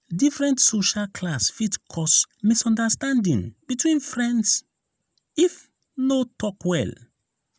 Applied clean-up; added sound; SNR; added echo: none; none; none; none.